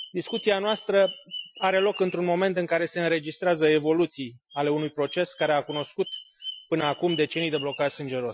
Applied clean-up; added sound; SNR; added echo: classical method Wiener filter.